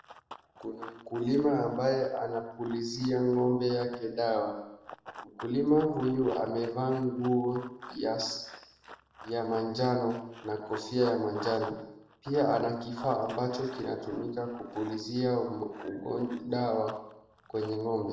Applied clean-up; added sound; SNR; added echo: none; Run; 18 dB; reverberation time 0.8 s.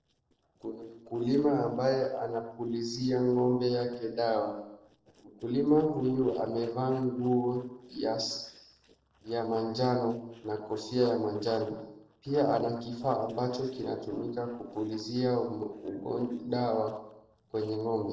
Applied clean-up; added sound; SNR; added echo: neural separator model SepFormer DNS4.